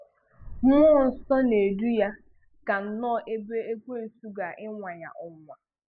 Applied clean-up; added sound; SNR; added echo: none; Boom; 17 dB; none.